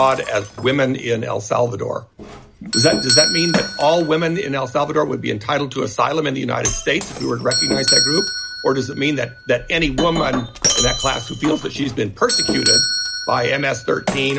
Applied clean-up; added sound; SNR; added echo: none; Shatter + Doorbell; 3 dB; none.